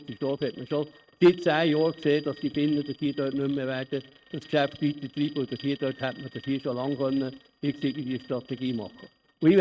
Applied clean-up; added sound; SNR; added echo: neural mask model RNNoise.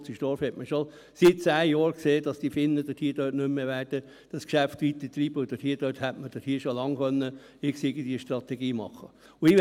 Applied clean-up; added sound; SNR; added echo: none; none; none; none.